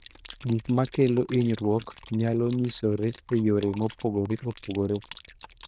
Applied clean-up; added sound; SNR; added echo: neural diffusion model UNIVERSE++.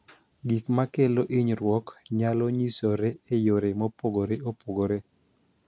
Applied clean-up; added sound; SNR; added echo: none; none; none; none.